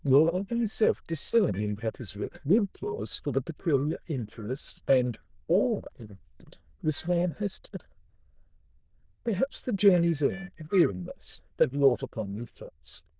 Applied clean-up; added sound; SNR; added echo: neural diffusion model UNIVERSE++.